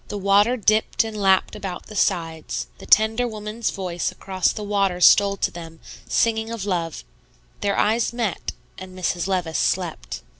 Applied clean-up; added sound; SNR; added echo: none; none; none; none.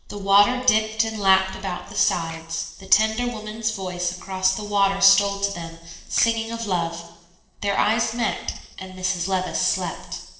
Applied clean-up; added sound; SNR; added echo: neural separator model SepFormer DNS4.